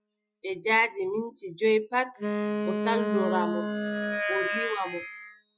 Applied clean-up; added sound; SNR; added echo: classical method Wiener filter.